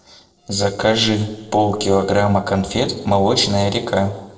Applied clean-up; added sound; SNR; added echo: neural separator model SepFormer DNS4.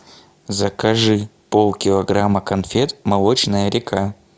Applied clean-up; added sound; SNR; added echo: none; none; none; none.